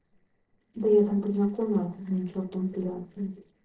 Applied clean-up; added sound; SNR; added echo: neural separator model SepFormer DNS4.